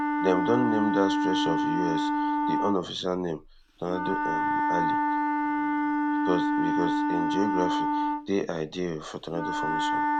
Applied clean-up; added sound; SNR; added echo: none; Wind instrument, woodwind instrument; -4 dB; none.